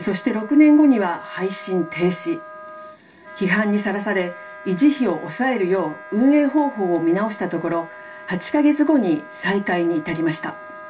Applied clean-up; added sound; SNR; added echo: none; Wind instrument, woodwind instrument; 18 dB; reverberation time 0.2 s.